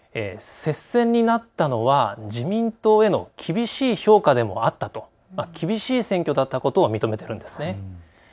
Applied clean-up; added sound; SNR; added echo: none; none; none; none.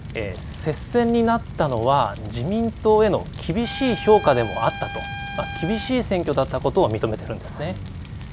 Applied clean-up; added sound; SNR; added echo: none; Trumpet + Fire; 10 dB; none.